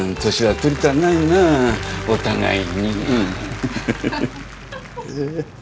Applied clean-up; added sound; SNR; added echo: none; Applause; 16 dB; none.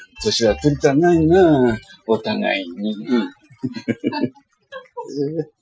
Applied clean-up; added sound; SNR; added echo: classical method Wiener filter.